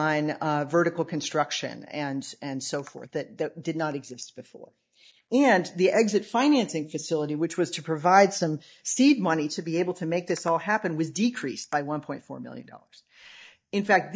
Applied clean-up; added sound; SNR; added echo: neural mask model DeepFilterNet 3.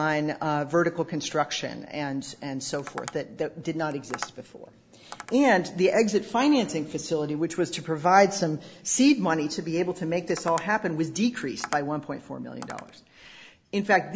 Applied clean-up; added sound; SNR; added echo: none; Tap; 17 dB; none.